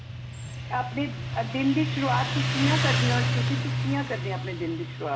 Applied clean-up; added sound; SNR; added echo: none; Motorcycle; -2 dB; reverberation time 0.4 s.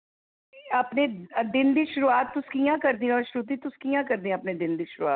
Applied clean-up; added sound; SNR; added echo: none; none; none; none.